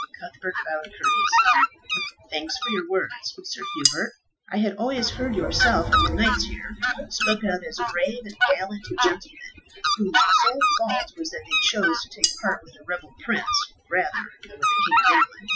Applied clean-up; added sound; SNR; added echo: classical method Wiener filter.